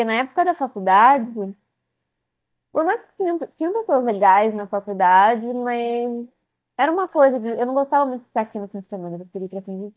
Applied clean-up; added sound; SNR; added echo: neural mask model DeepFilterNet 3.